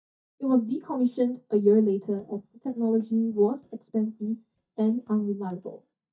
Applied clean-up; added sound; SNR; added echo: neural mask model DeepFilterNet 3.